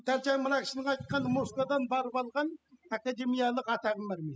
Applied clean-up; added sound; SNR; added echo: classical method spectral subtraction.